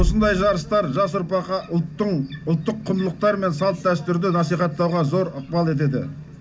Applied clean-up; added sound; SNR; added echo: none; Bass drum; 12 dB; none.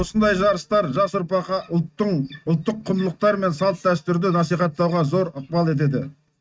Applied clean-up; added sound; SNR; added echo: neural mask model RNNoise.